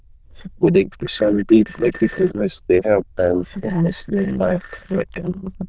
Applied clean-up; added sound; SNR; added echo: neural diffusion model UNIVERSE++.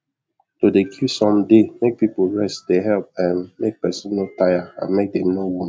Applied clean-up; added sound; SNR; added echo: none; none; none; none.